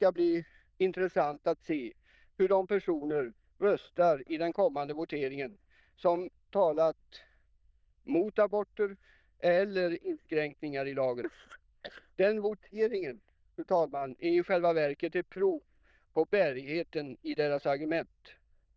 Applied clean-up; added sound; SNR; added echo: neural diffusion model UNIVERSE++.